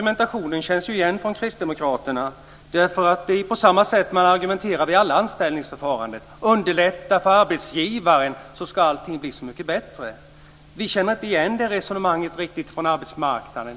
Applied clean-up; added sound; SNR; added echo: none; none; none; none.